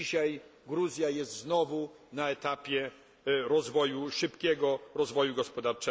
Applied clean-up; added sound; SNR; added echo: none; none; none; none.